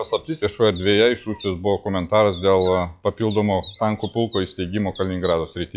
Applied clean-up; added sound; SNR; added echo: classical method log-MMSE.